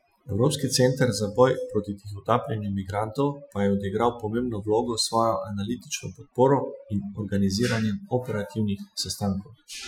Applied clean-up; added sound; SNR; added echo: classical method Wiener filter.